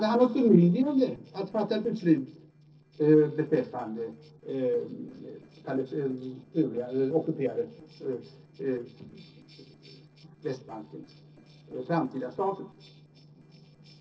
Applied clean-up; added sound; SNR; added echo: neural separator model SepFormer DNS4.